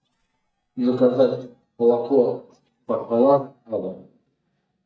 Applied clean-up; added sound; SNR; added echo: neural mask model DeepFilterNet 3.